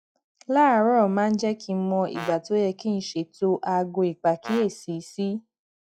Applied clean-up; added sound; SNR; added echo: classical method log-MMSE.